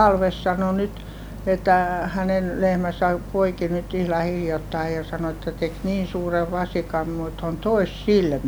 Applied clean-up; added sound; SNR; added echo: none; Boat, Water vehicle; 12 dB; none.